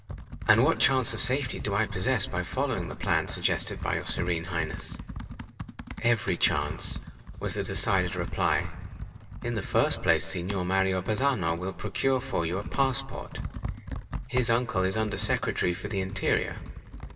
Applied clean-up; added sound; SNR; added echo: none; Computer keyboard; 9 dB; reverberation time 2.9 s.